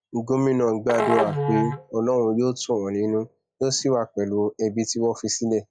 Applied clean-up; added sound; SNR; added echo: classical method log-MMSE.